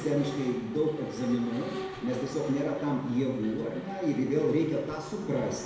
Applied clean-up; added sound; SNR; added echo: none; Mechanisms; 11 dB; reverberation time 1.0 s.